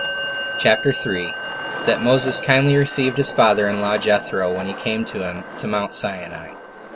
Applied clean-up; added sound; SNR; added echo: none; Musical instrument + Skateboard; 9 dB; none.